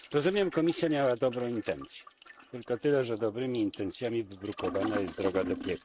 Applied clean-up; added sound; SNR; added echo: neural mask model RNNoise.